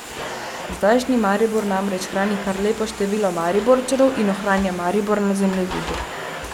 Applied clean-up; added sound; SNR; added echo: none; Domestic sounds, home sounds; 11 dB; none.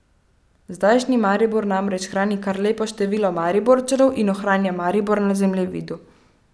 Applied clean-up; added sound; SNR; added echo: none; none; none; none.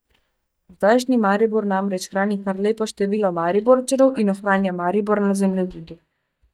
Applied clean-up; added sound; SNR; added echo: neural mask model DeepFilterNet 3.